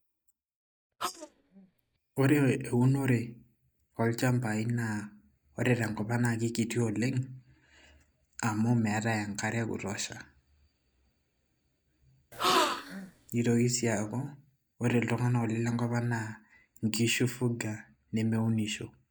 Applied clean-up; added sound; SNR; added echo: neural mask model DeepFilterNet 3.